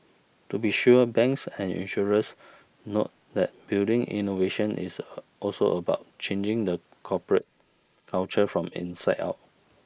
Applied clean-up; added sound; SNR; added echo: neural mask model Resemble Enhance denoiser.